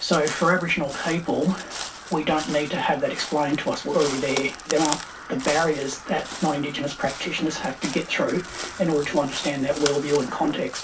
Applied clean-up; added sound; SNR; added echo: none; Crow; 11 dB; reverberation time 0.2 s.